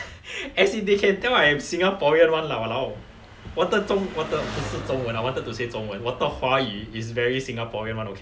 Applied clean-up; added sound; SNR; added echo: none; Engine; 17 dB; none.